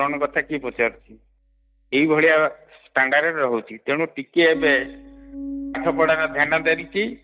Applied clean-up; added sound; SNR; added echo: neural mask model DeepFilterNet 3.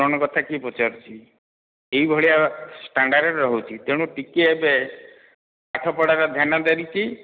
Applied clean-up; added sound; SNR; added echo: none; none; none; none.